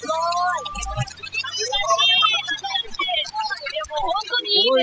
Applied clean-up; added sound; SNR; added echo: classical method spectral subtraction.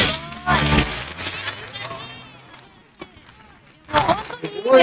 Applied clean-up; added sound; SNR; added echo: neural mask model RNNoise.